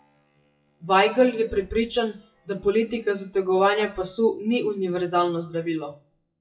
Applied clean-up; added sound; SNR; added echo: classical method WPE with log-MMSE.